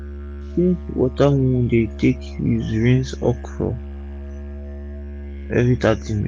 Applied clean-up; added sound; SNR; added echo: none; Musical instrument; 10 dB; none.